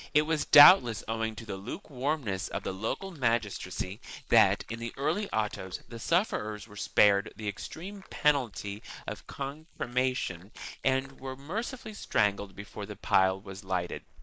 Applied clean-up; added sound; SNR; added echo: neural mask model Resemble Enhance denoiser.